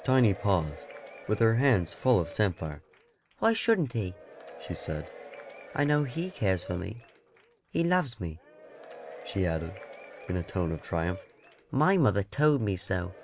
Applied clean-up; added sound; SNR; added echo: none; Applause / Crowd / Cheering; 18 dB; none.